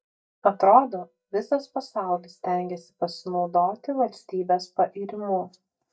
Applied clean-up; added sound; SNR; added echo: neural mask model DeepFilterNet 3.